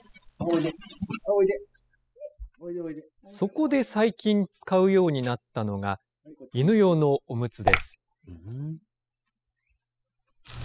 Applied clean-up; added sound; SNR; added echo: classical method spectral subtraction.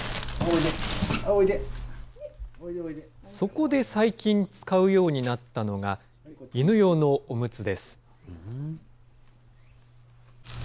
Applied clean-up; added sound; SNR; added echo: none; none; none; none.